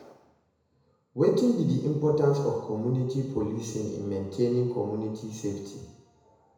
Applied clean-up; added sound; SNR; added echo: none; none; none; reverberation time 1.0 s.